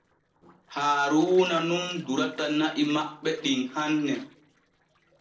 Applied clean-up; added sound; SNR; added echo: neural separator model SepFormer DNS4.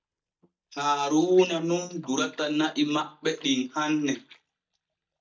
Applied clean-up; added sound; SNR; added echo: neural mask model DeepFilterNet 3.